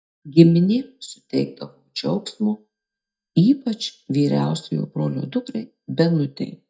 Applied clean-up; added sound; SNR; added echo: neural mask model DeepFilterNet 3.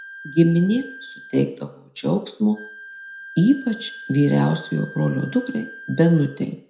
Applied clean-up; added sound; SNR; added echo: none; Wind instrument, woodwind instrument; 18 dB; reverberation time 0.5 s.